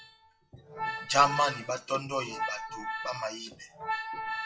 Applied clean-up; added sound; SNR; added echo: classical method WPE with log-MMSE.